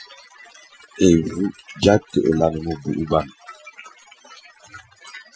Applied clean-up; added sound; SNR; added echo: classical method Wiener filter.